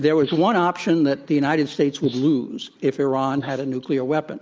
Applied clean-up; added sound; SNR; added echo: neural mask model Resemble Enhance denoiser.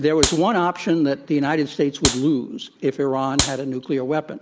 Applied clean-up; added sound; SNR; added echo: none; Clapping; 5 dB; none.